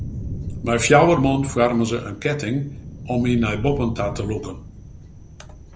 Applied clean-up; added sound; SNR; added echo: none; Thunder; 11 dB; none.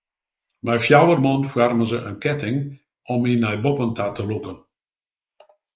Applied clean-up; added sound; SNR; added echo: neural mask model Resemble Enhance denoiser.